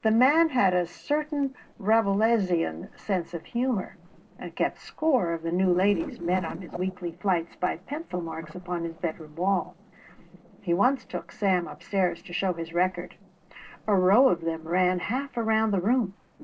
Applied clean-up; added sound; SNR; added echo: neural separator model SepFormer DNS4.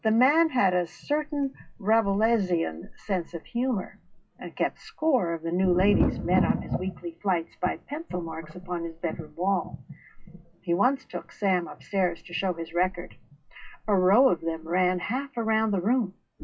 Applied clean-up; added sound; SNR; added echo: classical method WPE with log-MMSE.